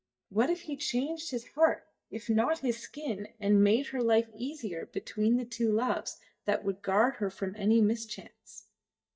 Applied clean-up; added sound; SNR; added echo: neural mask model DeepFilterNet 3.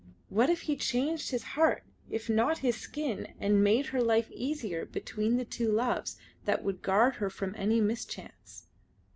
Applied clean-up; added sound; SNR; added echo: none; none; none; none.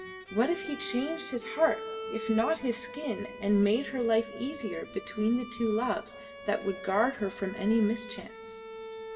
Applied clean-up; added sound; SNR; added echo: none; Bowed string instrument; 12 dB; reverberation time 1.5 s.